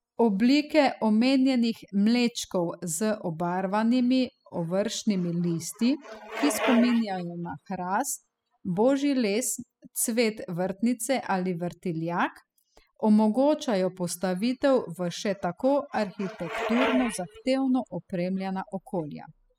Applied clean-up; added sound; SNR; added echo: classical method spectral subtraction.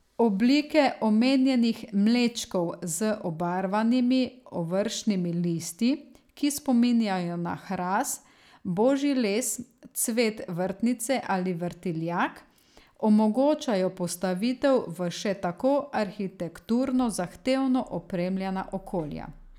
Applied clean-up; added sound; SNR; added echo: none; none; none; none.